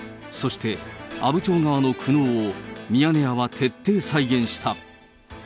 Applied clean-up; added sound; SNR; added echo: none; none; none; none.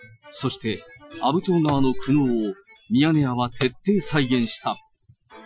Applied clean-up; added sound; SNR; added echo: classical method Wiener filter.